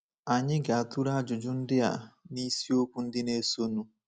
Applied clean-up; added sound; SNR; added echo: none; none; none; none.